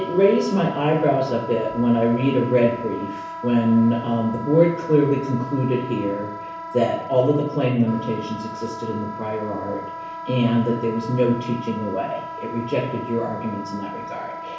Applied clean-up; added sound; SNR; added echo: none; Wind instrument, woodwind instrument; 11 dB; reverberation time 0.6 s.